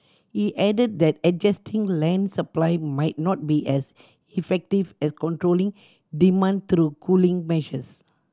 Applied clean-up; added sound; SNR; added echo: none; none; none; none.